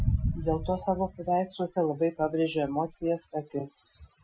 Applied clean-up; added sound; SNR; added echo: classical method Wiener filter.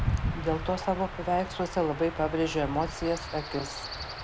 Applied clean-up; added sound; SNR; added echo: none; Stream / Chirp, tweet / Wind; 4 dB; none.